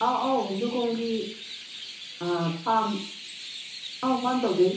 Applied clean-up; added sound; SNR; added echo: none; Chirp, tweet; 12 dB; reverberation time 0.7 s.